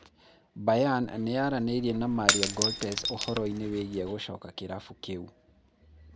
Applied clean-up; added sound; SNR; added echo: none; Shatter / Crushing; 2 dB; none.